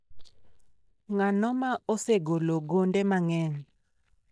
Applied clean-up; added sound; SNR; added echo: neural mask model DeepFilterNet 3.